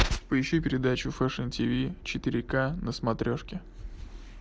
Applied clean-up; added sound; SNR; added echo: none; none; none; none.